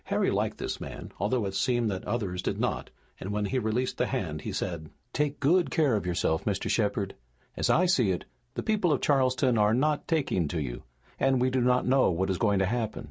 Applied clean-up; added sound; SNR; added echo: none; none; none; none.